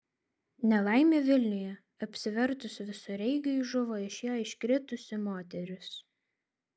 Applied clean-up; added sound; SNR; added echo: none; none; none; none.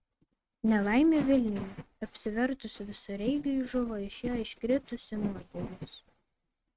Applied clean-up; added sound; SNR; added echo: neural mask model RNNoise.